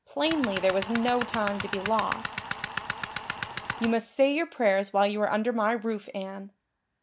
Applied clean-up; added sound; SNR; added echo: none; Tools; 6 dB; none.